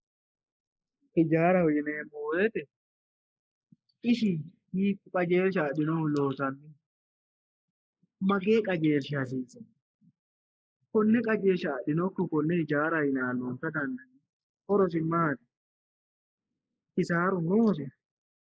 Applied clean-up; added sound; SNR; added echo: neural mask model Resemble Enhance denoiser.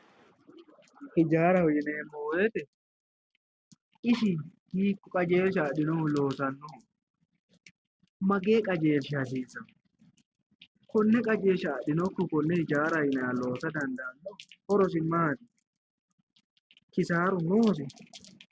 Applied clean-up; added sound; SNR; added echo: none; none; none; none.